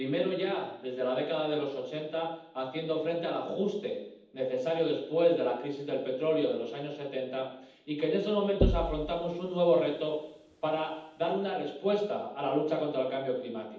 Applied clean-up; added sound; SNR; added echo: none; Knock; 4 dB; reverberation time 0.8 s.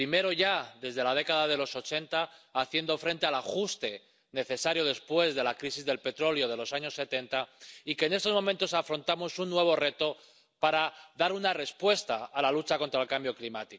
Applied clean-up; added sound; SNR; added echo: none; none; none; none.